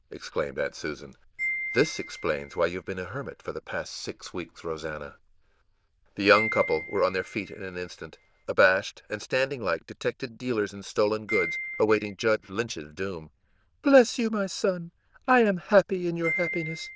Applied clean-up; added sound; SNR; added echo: neural diffusion model UNIVERSE++.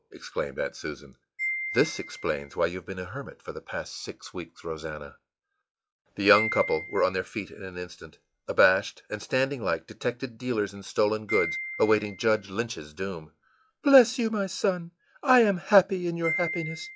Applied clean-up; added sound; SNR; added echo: classical method log-MMSE.